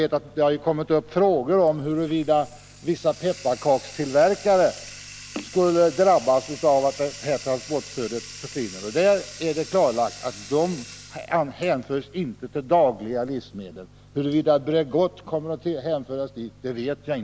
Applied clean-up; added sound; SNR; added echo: none; Bathtub (filling or washing); 19 dB; none.